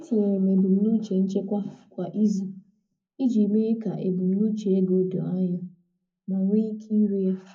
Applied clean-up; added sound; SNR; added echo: none; none; none; reverberation time 0.3 s.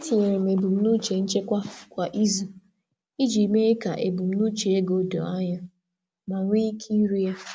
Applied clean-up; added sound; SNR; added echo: none; none; none; none.